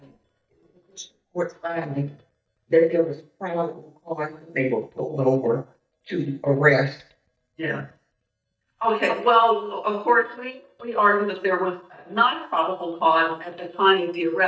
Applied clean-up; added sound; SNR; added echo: neural mask model DeepFilterNet 3.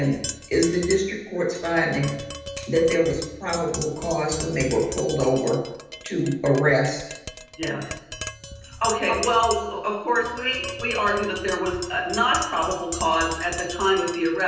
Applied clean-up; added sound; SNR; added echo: none; Tap; 11 dB; reverberation time 0.9 s.